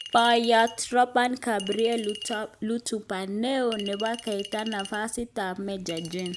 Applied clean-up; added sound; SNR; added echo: none; Chink, clink; 15 dB; none.